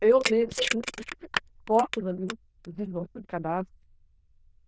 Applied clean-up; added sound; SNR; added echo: neural diffusion model UNIVERSE++.